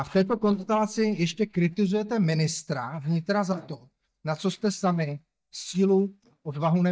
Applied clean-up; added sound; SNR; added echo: neural mask model DeepFilterNet 3.